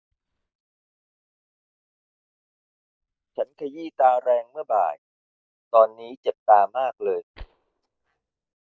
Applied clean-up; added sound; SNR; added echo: neural mask model DeepFilterNet 3.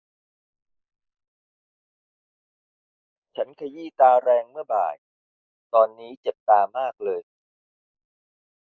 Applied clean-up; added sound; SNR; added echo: neural mask model Resemble Enhance denoiser.